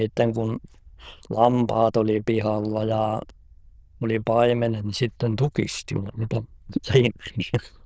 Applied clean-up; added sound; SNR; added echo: neural diffusion model UNIVERSE++.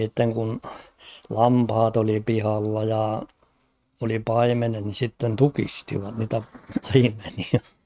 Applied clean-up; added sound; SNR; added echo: neural mask model RNNoise.